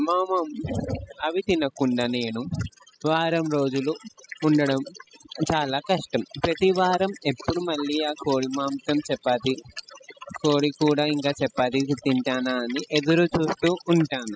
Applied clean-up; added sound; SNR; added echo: classical method spectral subtraction.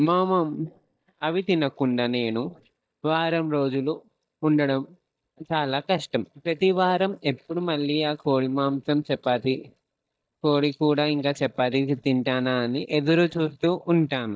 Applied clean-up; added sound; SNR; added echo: neural mask model DeepFilterNet 3.